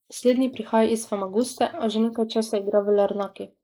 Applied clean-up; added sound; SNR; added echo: neural mask model Resemble Enhance denoiser.